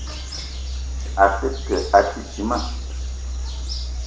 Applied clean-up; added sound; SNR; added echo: none; Bird vocalization, bird call, bird song; 4 dB; reverberation time 0.6 s.